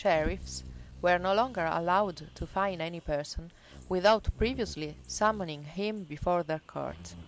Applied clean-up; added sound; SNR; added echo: none; Bird vocalization, bird call, bird song; 16 dB; none.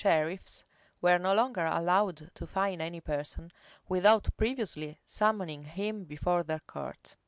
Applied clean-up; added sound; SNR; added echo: none; none; none; none.